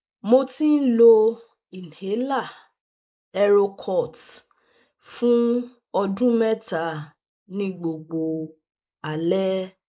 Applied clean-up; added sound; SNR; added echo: neural mask model Resemble Enhance denoiser.